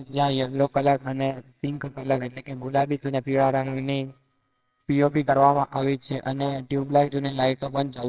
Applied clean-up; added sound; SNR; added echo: neural separator model SepFormer WHAMR!.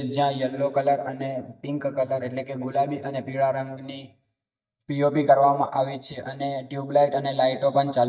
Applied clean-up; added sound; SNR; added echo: neural mask model DeepFilterNet 3.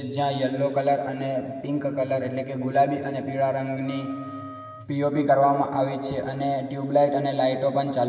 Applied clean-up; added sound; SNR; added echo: none; Wind instrument, woodwind instrument; 18 dB; reverberation time 2.9 s.